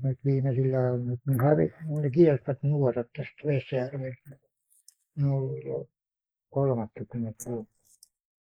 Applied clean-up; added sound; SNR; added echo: neural mask model Resemble Enhance denoiser.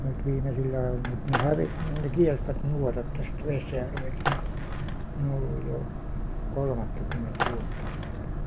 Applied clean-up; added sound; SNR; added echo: none; Boat, Water vehicle + Skateboard; 0 dB; none.